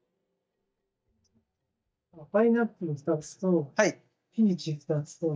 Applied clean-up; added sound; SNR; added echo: neural mask model DeepFilterNet 3.